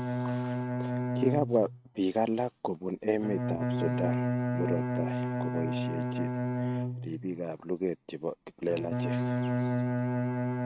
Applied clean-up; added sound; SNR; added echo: neural mask model RNNoise.